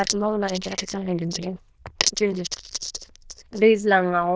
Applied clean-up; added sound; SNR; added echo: neural diffusion model UNIVERSE++.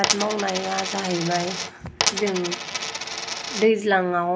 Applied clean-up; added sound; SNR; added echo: none; Coin (dropping); 3 dB; none.